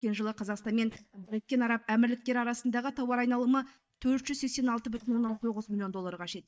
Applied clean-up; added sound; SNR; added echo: neural mask model DeepFilterNet 3.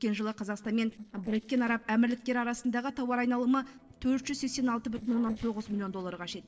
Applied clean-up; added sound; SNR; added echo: neural separator model SepFormer DNS4.